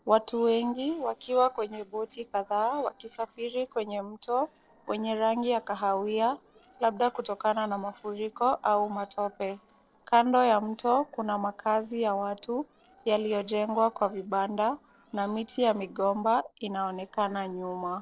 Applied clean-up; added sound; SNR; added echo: neural separator model SepFormer DNS4.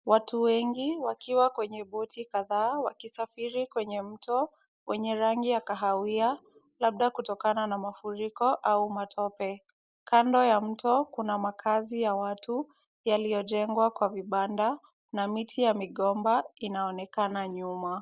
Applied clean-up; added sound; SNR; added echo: none; none; none; none.